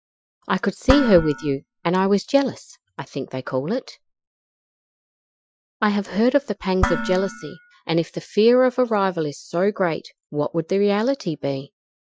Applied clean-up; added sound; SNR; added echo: classical method Wiener filter.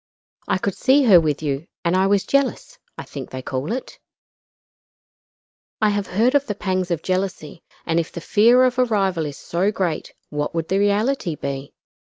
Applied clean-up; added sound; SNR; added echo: none; none; none; none.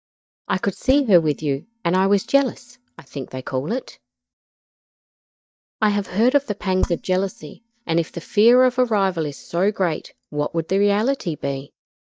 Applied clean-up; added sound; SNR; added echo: neural mask model DeepFilterNet 3.